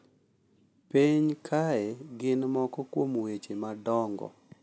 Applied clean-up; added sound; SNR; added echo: none; none; none; none.